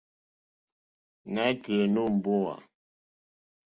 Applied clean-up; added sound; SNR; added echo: none; none; none; none.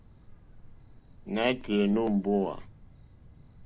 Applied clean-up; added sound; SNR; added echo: none; Cricket; 17 dB; none.